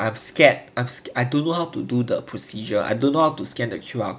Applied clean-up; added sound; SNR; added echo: none; none; none; none.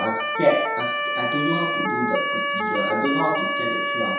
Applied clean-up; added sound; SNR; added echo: none; Motor vehicle (road) / Siren; -1 dB; reverberation time 0.7 s.